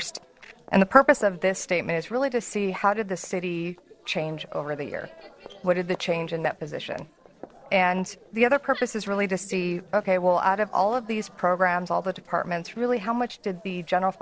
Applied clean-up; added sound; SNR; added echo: neural separator model SepFormer DNS4.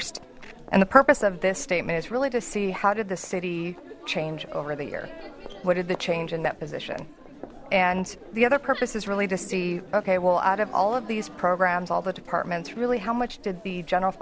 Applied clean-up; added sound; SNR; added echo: none; Crowd; 16 dB; none.